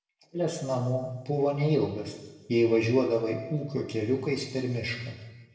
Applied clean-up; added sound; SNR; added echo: none; Piano; 19 dB; reverberation time 1.1 s.